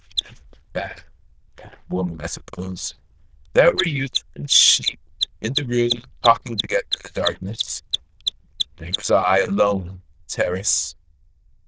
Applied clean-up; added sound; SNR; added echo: neural diffusion model UNIVERSE++.